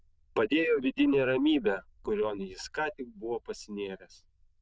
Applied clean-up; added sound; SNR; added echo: neural diffusion model UNIVERSE++.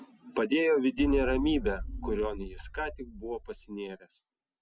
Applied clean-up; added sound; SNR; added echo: none; Boom; 7 dB; none.